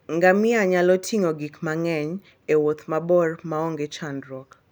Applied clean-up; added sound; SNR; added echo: none; none; none; none.